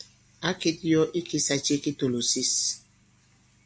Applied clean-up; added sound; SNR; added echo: none; none; none; none.